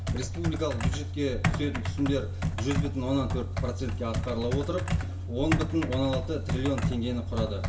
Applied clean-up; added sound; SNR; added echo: none; Computer keyboard; -1 dB; reverberation time 0.2 s.